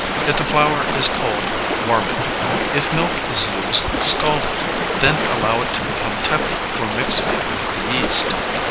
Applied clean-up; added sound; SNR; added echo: none; Stream; -2 dB; none.